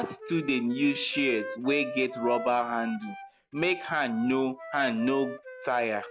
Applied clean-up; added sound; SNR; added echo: none; Wind instrument, woodwind instrument; 12 dB; none.